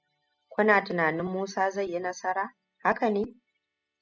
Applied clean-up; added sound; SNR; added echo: classical method spectral subtraction.